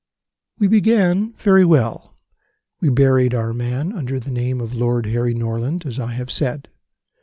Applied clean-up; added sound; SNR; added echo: none; none; none; none.